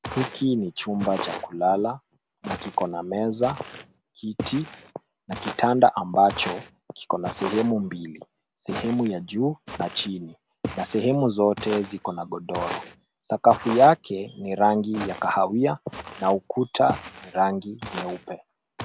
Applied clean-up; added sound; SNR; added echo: none; Walk, footsteps; 13 dB; none.